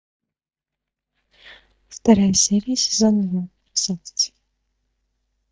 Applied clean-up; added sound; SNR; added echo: neural mask model DeepFilterNet 3.